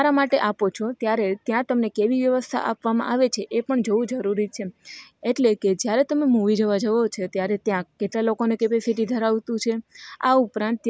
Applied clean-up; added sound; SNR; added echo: none; none; none; none.